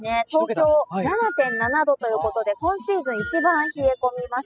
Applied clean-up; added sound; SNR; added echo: classical method spectral subtraction.